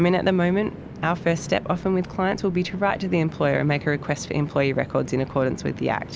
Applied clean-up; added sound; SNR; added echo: none; Train; 14 dB; none.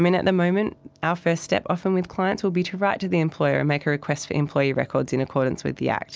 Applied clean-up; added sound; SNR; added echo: none; none; none; none.